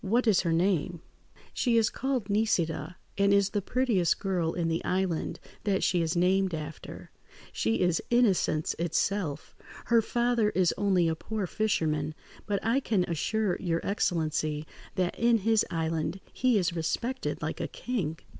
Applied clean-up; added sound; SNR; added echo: none; none; none; none.